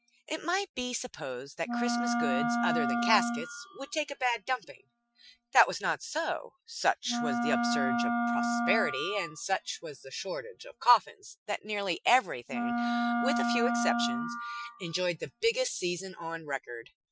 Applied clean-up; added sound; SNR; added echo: classical method Wiener filter.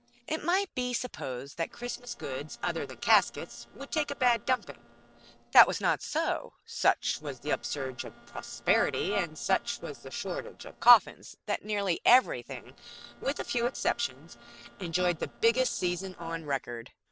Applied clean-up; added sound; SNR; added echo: neural separator model SepFormer DNS4.